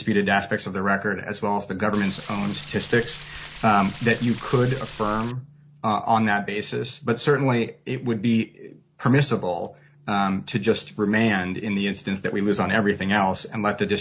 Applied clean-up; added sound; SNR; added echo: none; Stream; 14 dB; none.